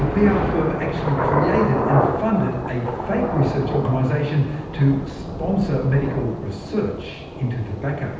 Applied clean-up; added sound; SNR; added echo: none; Thunder / Rain; 4 dB; reverberation time 0.9 s.